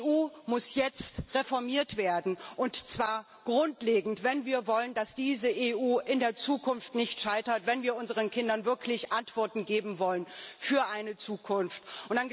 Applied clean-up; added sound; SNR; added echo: none; none; none; none.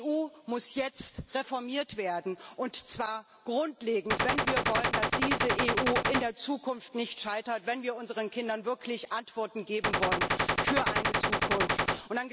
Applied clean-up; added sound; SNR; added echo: none; Gunshot, gunfire; -5 dB; none.